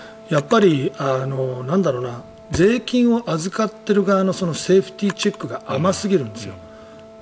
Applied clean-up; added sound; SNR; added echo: none; Drawer open or close + Wind instrument, woodwind instrument; 19 dB; none.